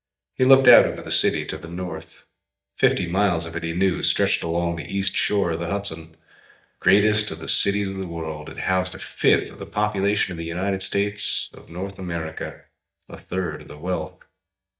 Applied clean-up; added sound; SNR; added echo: neural mask model DeepFilterNet 3.